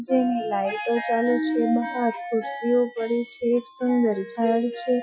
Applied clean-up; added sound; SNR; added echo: classical method Wiener filter.